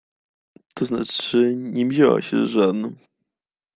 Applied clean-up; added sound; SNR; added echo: none; none; none; none.